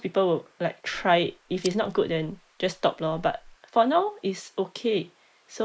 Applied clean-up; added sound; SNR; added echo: neural mask model Resemble Enhance denoiser.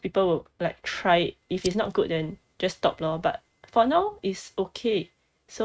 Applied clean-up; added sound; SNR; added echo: neural mask model RNNoise.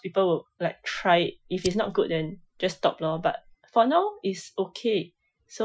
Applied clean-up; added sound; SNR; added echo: classical method Wiener filter.